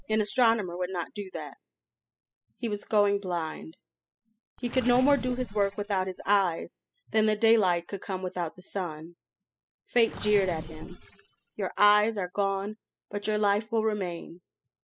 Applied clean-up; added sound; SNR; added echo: classical method spectral subtraction.